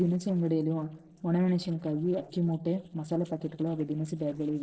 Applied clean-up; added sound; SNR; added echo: neural separator model SepFormer DNS4.